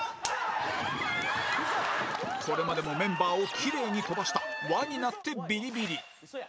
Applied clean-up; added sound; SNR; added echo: none; Scratching (performance technique); 14 dB; none.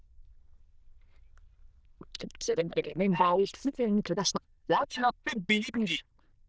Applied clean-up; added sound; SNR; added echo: neural diffusion model UNIVERSE++.